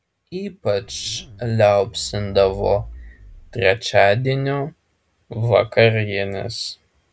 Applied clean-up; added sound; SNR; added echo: none; Zipper (clothing); 18 dB; none.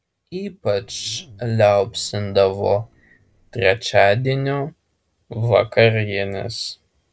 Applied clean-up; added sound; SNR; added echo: neural separator model SepFormer DNS4.